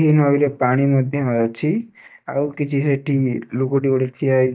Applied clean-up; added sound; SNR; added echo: neural mask model DeepFilterNet 3.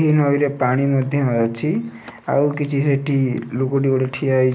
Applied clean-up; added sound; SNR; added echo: none; none; none; none.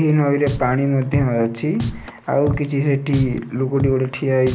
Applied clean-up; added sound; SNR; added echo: none; Drum; 10 dB; none.